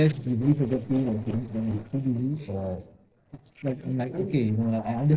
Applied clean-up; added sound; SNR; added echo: neural separator model SepFormer DNS4.